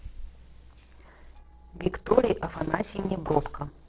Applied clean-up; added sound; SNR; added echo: neural separator model SepFormer DNS4.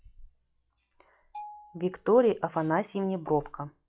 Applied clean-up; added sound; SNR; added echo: classical method log-MMSE.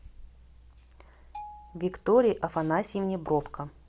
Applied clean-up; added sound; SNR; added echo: none; Marimba, xylophone; 19 dB; none.